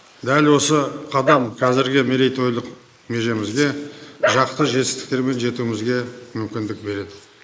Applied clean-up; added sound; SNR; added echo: neural mask model Resemble Enhance denoiser.